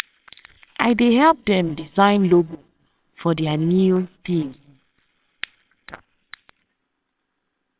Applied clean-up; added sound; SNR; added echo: neural separator model SepFormer WHAMR!.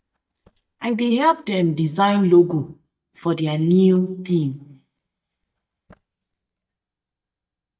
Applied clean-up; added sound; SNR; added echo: neural mask model DeepFilterNet 3.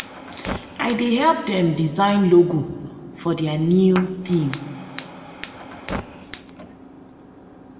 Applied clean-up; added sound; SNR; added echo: none; Fire; 15 dB; reverberation time 1.4 s.